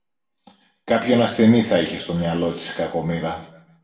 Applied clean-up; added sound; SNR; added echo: none; none; none; reverberation time 0.7 s.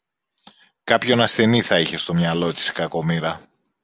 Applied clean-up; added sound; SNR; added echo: none; none; none; none.